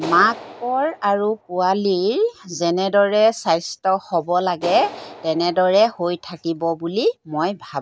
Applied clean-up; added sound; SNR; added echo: none; Clapping; 19 dB; none.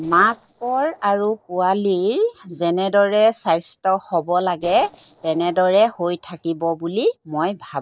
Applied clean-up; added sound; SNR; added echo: neural separator model SepFormer DNS4.